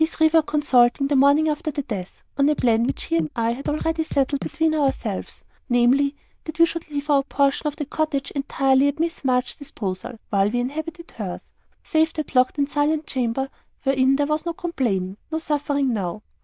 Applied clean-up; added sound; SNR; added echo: neural diffusion model UNIVERSE++.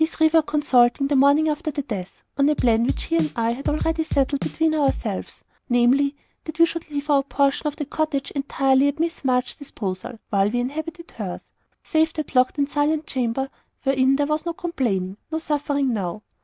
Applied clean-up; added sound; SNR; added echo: none; Drum / Drum kit; 6 dB; none.